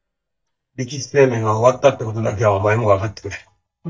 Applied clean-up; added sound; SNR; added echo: neural mask model DeepFilterNet 3.